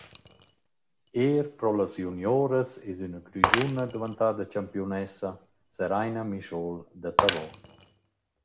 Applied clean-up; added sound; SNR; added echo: none; Shatter; 4 dB; none.